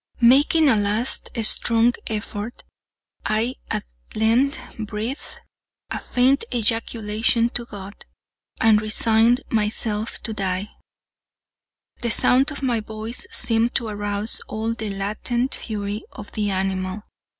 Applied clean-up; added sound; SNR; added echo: none; none; none; none.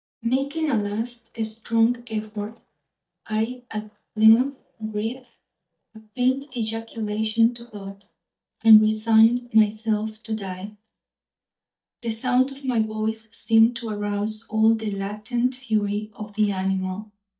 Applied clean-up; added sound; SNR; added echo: neural mask model DeepFilterNet 3.